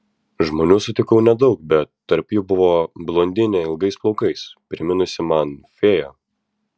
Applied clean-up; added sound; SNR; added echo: none; none; none; none.